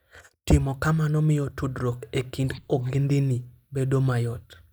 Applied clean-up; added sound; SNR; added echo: neural mask model DeepFilterNet 3.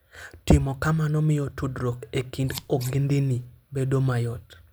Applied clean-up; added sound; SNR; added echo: none; Scissors; 17 dB; none.